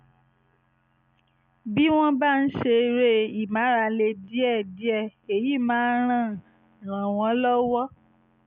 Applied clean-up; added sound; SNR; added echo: none; none; none; none.